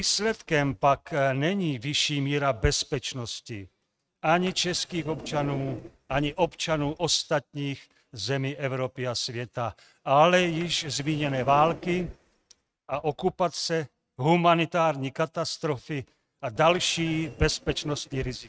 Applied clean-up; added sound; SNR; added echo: neural mask model RNNoise.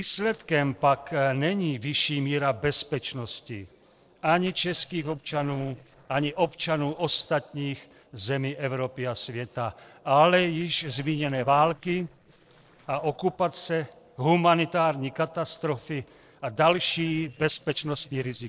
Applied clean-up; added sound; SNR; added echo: neural separator model SepFormer DNS4.